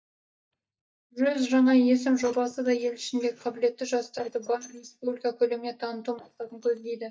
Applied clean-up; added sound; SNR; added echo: neural mask model DeepFilterNet 3.